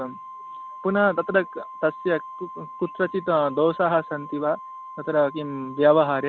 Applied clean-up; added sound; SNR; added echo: none; Organ; 15 dB; none.